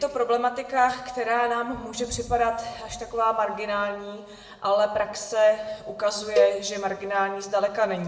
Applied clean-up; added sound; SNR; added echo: none; Cowbell; 6 dB; reverberation time 0.7 s.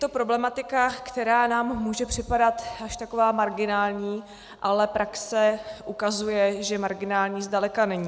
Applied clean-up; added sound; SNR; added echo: none; none; none; none.